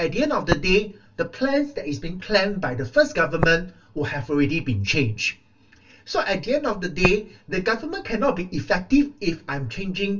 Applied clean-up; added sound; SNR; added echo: none; Tap; 12 dB; reverberation time 0.2 s.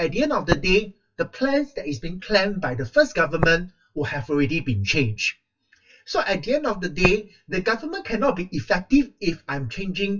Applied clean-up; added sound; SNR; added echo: classical method WPE with log-MMSE.